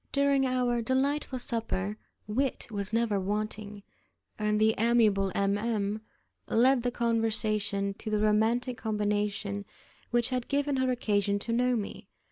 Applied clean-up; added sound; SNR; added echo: neural mask model Resemble Enhance denoiser.